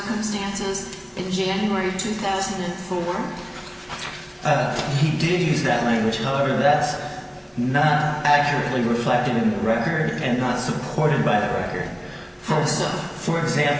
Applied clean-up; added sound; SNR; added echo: none; none; none; reverberation time 2.2 s.